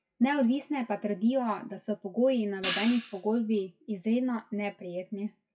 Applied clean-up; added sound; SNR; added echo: classical method WPE with log-MMSE.